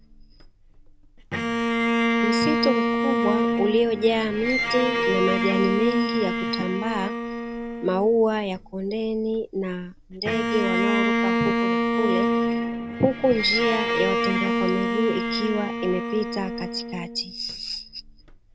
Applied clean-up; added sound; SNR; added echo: none; Bowed string instrument; -1 dB; none.